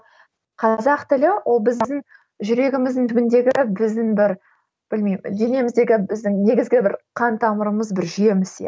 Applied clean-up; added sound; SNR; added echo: none; none; none; none.